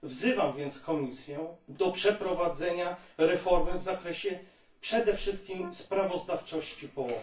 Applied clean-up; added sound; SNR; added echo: none; Brass instrument; 19 dB; reverberation time 0.3 s.